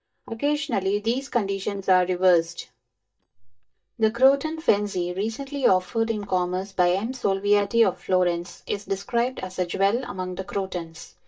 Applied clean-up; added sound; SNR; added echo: neural mask model DeepFilterNet 3.